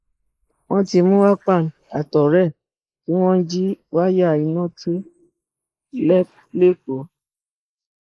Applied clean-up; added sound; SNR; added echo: neural mask model Resemble Enhance denoiser.